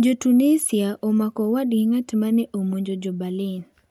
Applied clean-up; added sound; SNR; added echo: none; none; none; none.